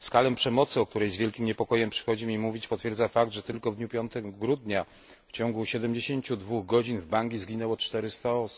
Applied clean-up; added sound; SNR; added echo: none; none; none; none.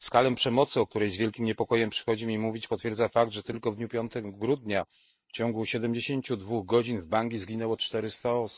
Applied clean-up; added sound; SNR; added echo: neural mask model Resemble Enhance denoiser.